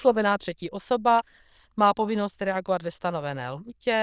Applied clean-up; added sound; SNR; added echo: neural diffusion model UNIVERSE++.